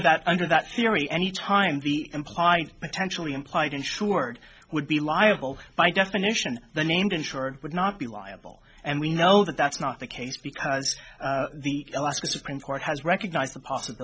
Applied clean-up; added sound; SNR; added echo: none; none; none; none.